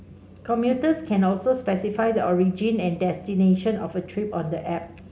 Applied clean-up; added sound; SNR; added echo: none; none; none; none.